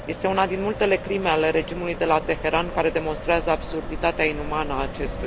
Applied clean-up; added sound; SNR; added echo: none; Accelerating, revving, vroom; 9 dB; none.